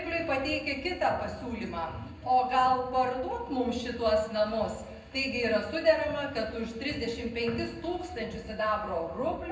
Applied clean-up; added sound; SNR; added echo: none; none; none; reverberation time 0.3 s.